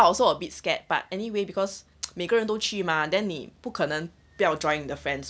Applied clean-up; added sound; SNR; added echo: none; none; none; none.